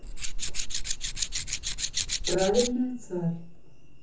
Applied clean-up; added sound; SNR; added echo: none; Tools; 1 dB; reverberation time 0.6 s.